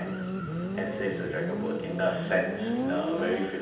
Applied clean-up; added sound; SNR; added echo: none; Motorcycle; 1 dB; reverberation time 0.8 s.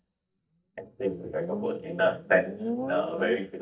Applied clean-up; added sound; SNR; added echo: neural mask model DeepFilterNet 3.